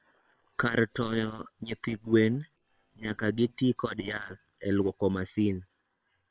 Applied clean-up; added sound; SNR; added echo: neural separator model SepFormer WHAM!.